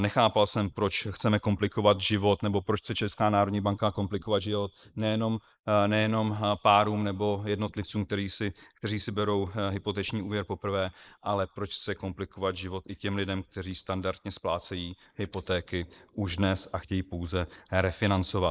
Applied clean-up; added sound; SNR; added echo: neural mask model Resemble Enhance denoiser.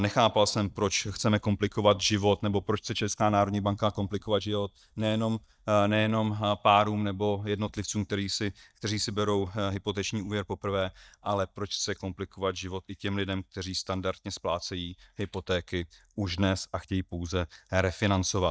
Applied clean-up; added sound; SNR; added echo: neural mask model DeepFilterNet 3.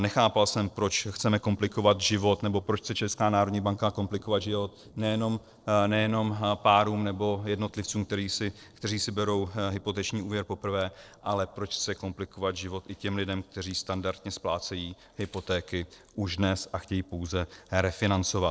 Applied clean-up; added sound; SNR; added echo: neural separator model SepFormer DNS4.